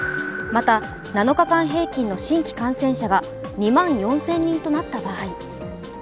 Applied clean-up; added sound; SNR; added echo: none; none; none; none.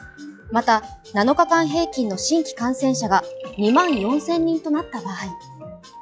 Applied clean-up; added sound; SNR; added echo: classical method log-MMSE.